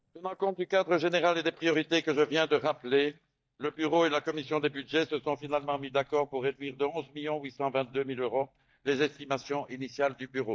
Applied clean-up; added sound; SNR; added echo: neural mask model DeepFilterNet 3.